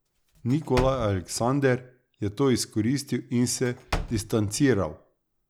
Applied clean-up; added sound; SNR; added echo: none; Slam / Wood; 11 dB; none.